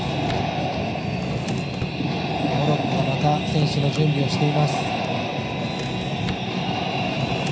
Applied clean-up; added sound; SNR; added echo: none; Drawer open or close; 13 dB; reverberation time 0.4 s.